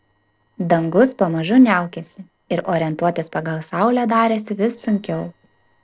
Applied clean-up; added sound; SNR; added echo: neural separator model SepFormer DNS4.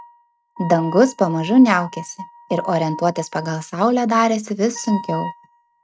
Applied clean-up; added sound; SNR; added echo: neural mask model RNNoise.